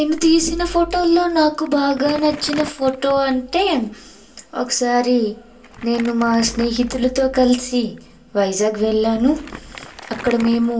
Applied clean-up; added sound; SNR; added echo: none; Crumpling, crinkling; 19 dB; reverberation time 0.2 s.